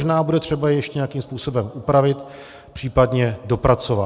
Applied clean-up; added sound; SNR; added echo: none; none; none; none.